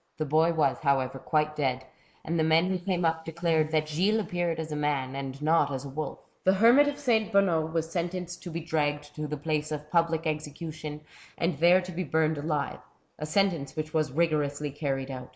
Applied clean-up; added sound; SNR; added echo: neural mask model Resemble Enhance denoiser.